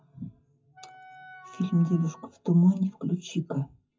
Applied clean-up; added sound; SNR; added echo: classical method WPE with log-MMSE.